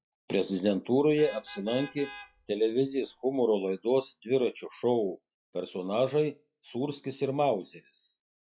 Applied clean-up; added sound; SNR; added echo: classical method log-MMSE.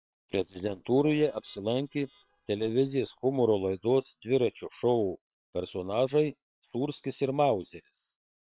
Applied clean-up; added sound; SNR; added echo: neural separator model SepFormer WHAM!.